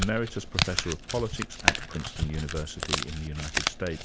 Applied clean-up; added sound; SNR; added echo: none; Crumpling, crinkling; -2 dB; none.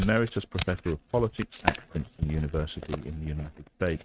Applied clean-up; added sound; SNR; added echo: neural mask model RNNoise.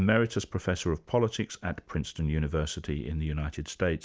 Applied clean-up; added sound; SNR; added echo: none; none; none; none.